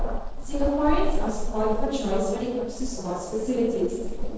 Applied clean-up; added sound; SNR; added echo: neural separator model SepFormer DNS4.